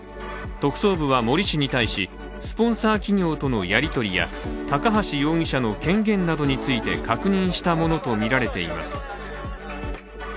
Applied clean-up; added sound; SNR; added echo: none; none; none; none.